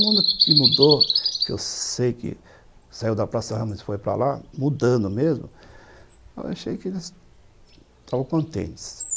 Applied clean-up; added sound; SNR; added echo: none; Bird vocalization, bird call, bird song; 2 dB; none.